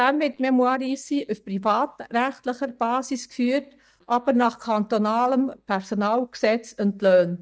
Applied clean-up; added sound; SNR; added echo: neural mask model DeepFilterNet 3.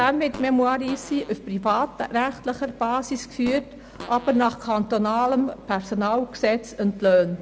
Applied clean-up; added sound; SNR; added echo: none; Fart; 19 dB; none.